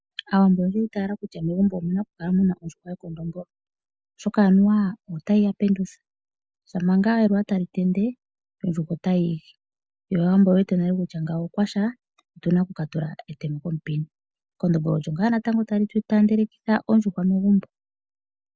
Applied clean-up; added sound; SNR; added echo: none; none; none; none.